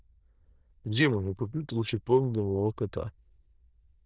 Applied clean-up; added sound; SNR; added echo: neural diffusion model UNIVERSE++.